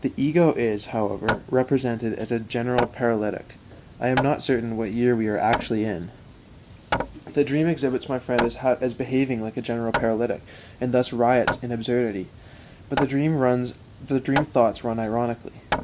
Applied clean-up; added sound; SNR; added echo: none; Hammer; 10 dB; none.